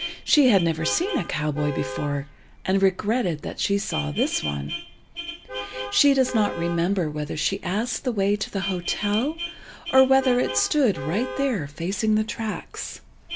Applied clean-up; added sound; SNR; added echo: none; Vehicle horn, car horn, honking; 11 dB; none.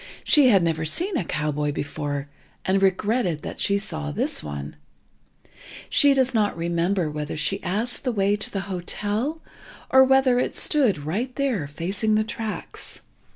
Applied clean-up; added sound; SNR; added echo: none; none; none; none.